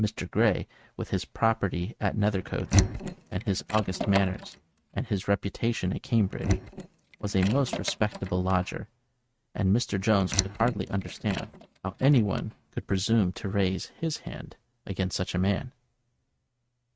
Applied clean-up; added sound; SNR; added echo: neural mask model RNNoise.